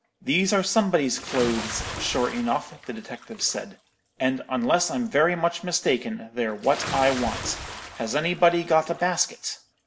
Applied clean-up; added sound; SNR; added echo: none; Bathtub (filling or washing) / Splash, splatter; 13 dB; none.